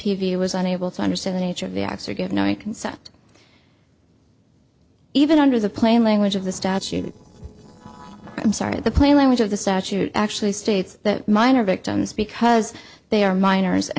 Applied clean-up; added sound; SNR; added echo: neural separator model SepFormer DNS4.